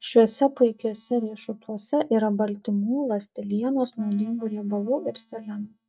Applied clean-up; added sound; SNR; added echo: neural mask model DeepFilterNet 3.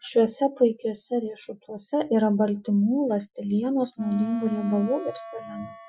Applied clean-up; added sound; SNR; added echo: classical method Wiener filter.